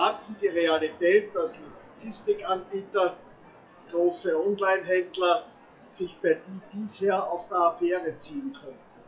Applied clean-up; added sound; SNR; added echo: classical method WPE with log-MMSE.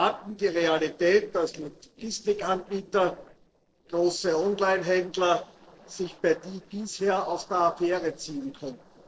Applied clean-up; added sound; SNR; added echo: neural separator model SepFormer DNS4.